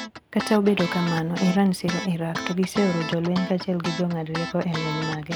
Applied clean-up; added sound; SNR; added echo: none; Guitar; 9 dB; none.